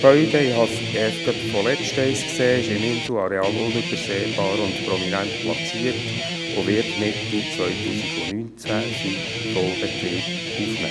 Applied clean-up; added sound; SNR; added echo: none; Guitar; 3 dB; none.